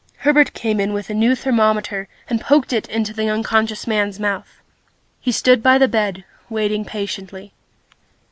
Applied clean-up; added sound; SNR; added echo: none; none; none; none.